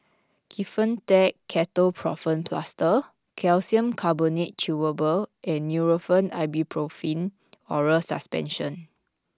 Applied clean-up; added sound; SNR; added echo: none; none; none; none.